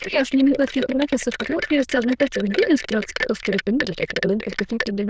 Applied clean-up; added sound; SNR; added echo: neural diffusion model UNIVERSE++.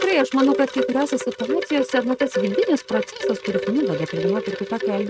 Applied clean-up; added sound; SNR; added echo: neural mask model RNNoise.